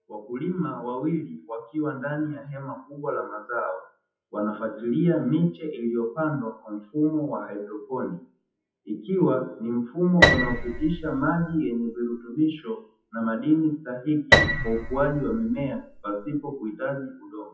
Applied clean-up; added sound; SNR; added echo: classical method WPE with log-MMSE.